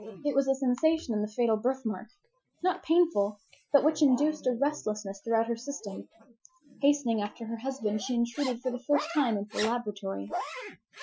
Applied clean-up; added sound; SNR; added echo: classical method Wiener filter.